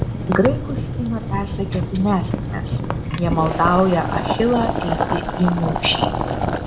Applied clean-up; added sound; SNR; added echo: none; Boiling; 1 dB; reverberation time 0.9 s.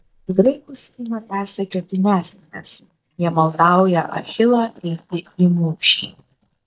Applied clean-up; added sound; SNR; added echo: neural mask model DeepFilterNet 3.